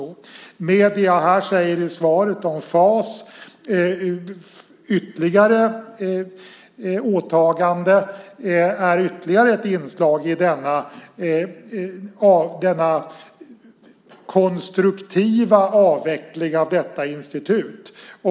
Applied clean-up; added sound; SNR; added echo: none; none; none; none.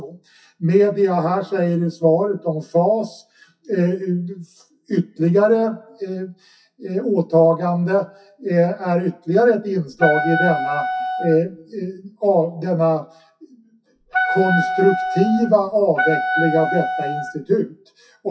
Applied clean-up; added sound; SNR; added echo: classical method WPE with log-MMSE.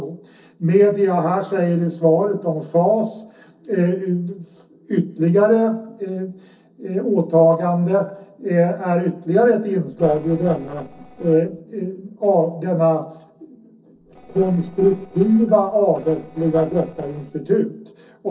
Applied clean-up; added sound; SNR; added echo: neural separator model SepFormer DNS4.